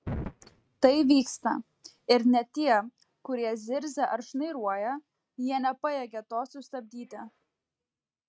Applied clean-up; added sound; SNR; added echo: neural mask model RNNoise.